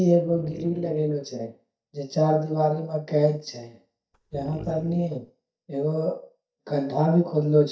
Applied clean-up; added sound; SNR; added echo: neural mask model DeepFilterNet 3.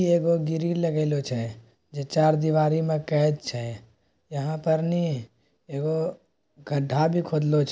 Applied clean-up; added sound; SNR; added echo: none; none; none; none.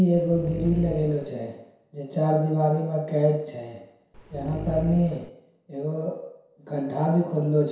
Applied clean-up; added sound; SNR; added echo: none; Dog; 10 dB; reverberation time 0.7 s.